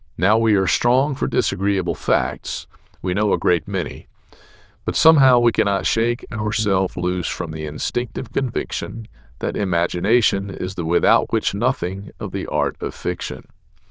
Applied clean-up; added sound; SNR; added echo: neural diffusion model UNIVERSE++.